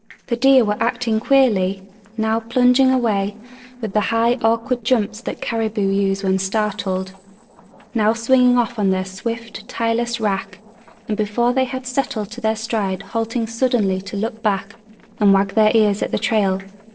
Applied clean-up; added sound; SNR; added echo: neural separator model SepFormer DNS4.